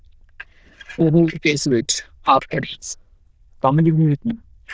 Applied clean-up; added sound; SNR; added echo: neural diffusion model UNIVERSE++.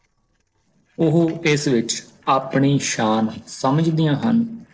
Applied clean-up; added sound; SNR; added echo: neural separator model SepFormer DNS4.